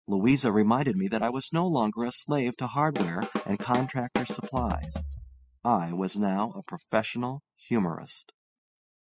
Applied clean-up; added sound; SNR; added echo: classical method spectral subtraction.